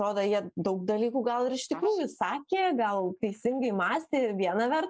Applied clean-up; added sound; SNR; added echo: neural mask model Resemble Enhance denoiser.